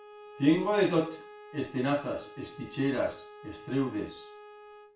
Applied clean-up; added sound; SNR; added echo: none; Bowed string instrument; 17 dB; reverberation time 0.3 s.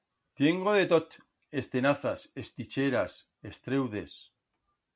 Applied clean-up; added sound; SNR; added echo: none; none; none; none.